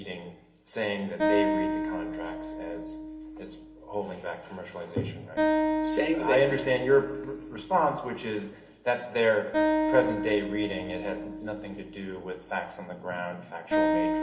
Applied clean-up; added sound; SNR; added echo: none; Acoustic guitar; 1 dB; reverberation time 1.6 s.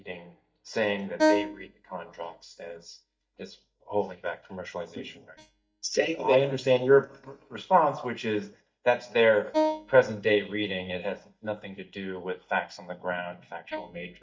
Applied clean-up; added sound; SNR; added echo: neural mask model DeepFilterNet 3.